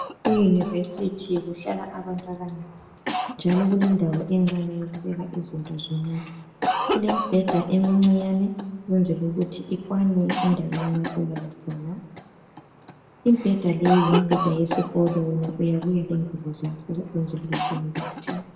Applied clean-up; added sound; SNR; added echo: none; Cough; 9 dB; reverberation time 0.9 s.